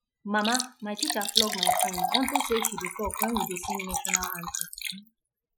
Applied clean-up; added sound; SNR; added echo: classical method Wiener filter.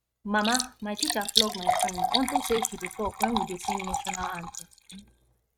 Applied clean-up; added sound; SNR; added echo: neural mask model RNNoise.